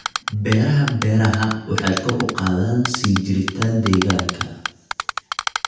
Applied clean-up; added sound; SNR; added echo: none; Typing; 8 dB; reverberation time 0.8 s.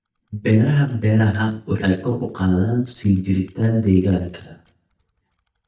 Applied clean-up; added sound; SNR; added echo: neural mask model DeepFilterNet 3.